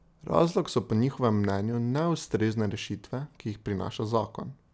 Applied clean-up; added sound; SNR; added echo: none; none; none; none.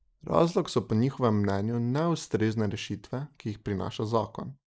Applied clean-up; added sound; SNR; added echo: neural mask model Resemble Enhance denoiser.